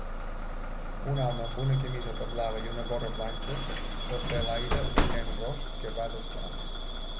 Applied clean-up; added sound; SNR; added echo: none; Bus / Alarm; -4 dB; none.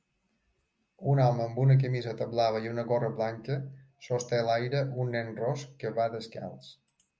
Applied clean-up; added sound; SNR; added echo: none; none; none; none.